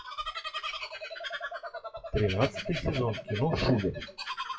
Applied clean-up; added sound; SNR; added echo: classical method WPE with log-MMSE.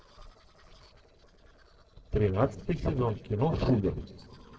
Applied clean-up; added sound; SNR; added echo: neural separator model SepFormer DNS4.